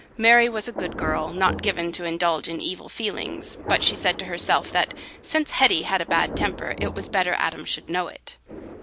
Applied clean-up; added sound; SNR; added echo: none; Thunder; 11 dB; none.